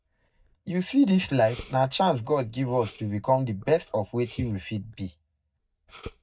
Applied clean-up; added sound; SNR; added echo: neural mask model DeepFilterNet 3.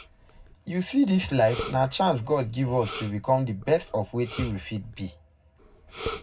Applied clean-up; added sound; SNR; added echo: none; Respiratory sounds; 14 dB; reverberation time 0.3 s.